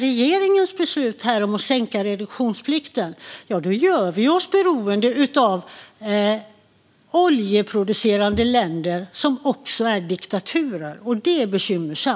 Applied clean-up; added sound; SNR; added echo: none; none; none; none.